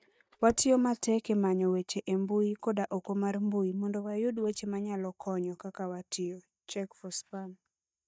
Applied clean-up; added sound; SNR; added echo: neural mask model DeepFilterNet 3.